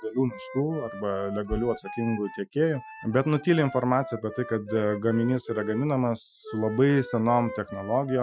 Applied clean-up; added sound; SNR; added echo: classical method Wiener filter.